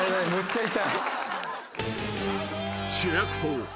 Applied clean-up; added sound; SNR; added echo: none; none; none; none.